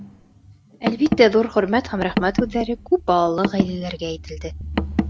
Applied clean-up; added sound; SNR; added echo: none; Car; 6 dB; none.